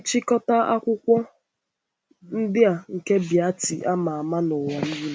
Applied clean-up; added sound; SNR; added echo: none; none; none; none.